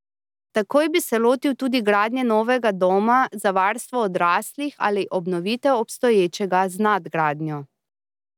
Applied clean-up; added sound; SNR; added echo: none; none; none; none.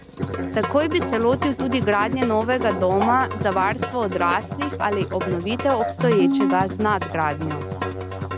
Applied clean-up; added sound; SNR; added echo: none; Musical instrument; 3 dB; none.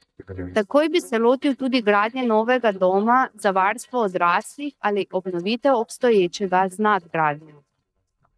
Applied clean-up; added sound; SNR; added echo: neural mask model DeepFilterNet 3.